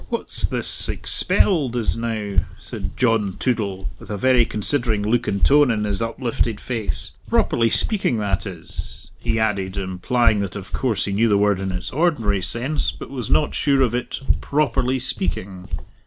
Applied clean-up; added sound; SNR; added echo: neural mask model Resemble Enhance denoiser.